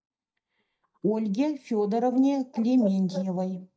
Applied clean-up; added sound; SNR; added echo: neural mask model DeepFilterNet 3.